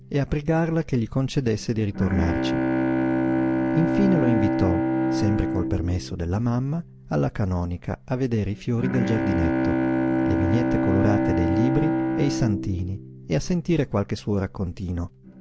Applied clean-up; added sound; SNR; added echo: none; Bowed string instrument; 1 dB; none.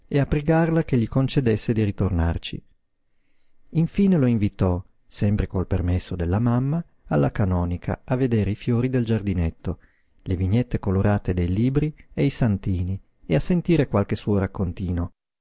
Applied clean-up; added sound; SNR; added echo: none; none; none; none.